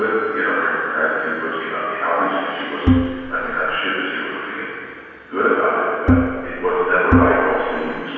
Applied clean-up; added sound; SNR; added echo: none; Bowed string instrument; -1 dB; reverberation time 1.9 s.